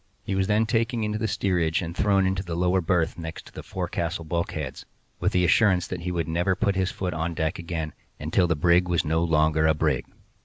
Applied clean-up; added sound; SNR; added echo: none; none; none; none.